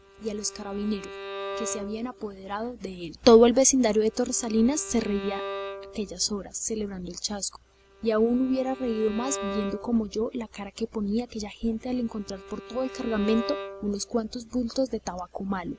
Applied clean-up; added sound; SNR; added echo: none; Bowed string instrument; 14 dB; none.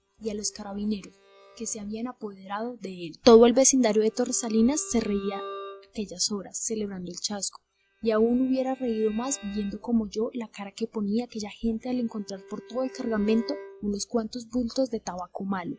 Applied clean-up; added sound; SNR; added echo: classical method log-MMSE.